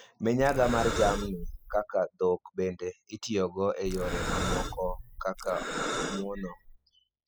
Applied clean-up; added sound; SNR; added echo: classical method spectral subtraction.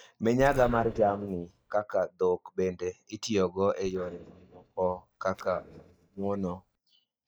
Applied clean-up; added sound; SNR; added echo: neural mask model DeepFilterNet 3.